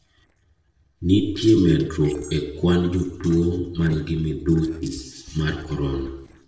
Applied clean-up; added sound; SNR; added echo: neural separator model SepFormer DNS4.